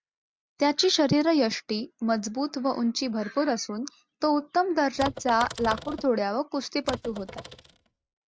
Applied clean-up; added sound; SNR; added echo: neural mask model RNNoise.